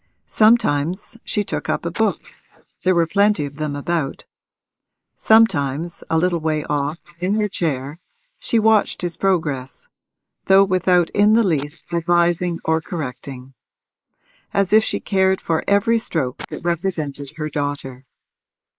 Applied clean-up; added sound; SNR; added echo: neural mask model Resemble Enhance denoiser.